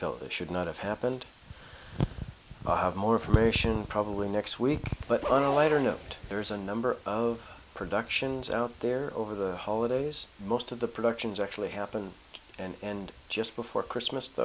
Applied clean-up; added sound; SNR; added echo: none; Zipper (clothing); 9 dB; none.